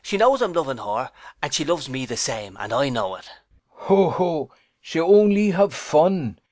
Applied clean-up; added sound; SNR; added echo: none; none; none; none.